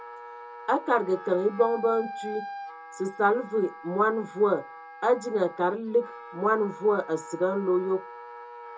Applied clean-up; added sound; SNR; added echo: none; Wind instrument, woodwind instrument; 14 dB; reverberation time 0.2 s.